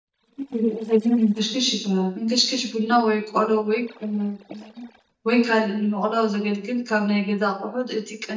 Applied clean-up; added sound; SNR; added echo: neural mask model DeepFilterNet 3.